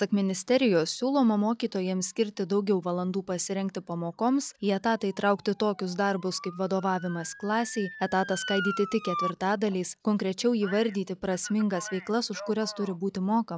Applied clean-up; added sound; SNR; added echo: classical method log-MMSE.